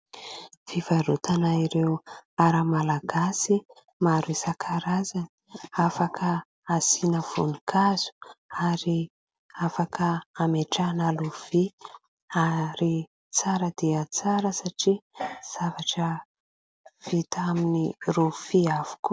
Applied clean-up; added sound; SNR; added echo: none; none; none; none.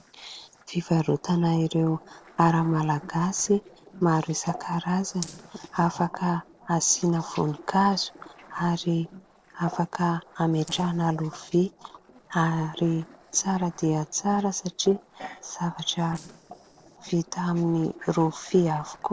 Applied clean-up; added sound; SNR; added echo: neural separator model SepFormer DNS4.